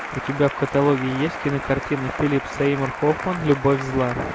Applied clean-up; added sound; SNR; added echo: none; Applause; 9 dB; none.